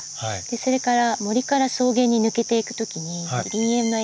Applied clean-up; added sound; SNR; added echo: none; none; none; none.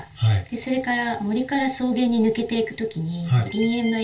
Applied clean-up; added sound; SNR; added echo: none; none; none; reverberation time 0.2 s.